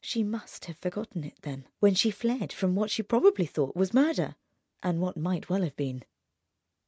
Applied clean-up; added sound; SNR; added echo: none; none; none; none.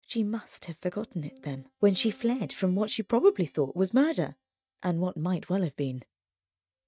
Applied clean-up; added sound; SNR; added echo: neural mask model DeepFilterNet 3.